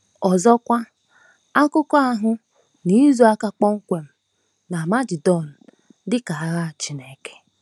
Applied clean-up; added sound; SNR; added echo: none; none; none; none.